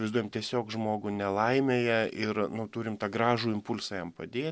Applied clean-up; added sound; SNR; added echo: none; none; none; none.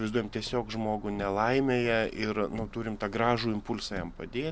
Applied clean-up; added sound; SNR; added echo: none; Car; 15 dB; none.